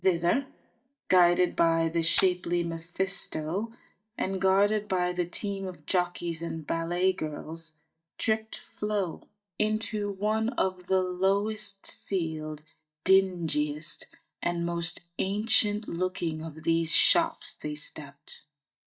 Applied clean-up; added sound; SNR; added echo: neural mask model DeepFilterNet 3.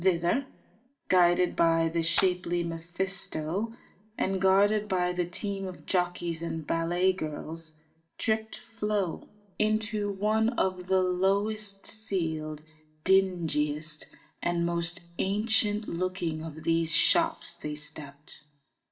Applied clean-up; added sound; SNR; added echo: none; Clapping; 7 dB; reverberation time 0.4 s.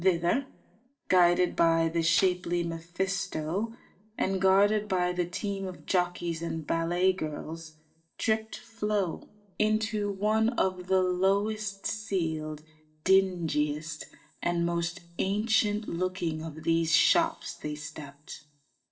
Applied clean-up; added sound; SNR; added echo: neural separator model SepFormer DNS4.